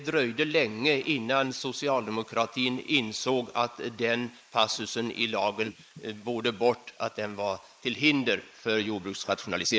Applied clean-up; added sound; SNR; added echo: neural mask model Resemble Enhance denoiser.